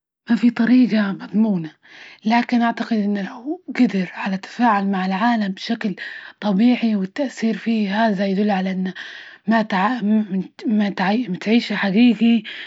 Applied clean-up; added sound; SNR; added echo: none; none; none; none.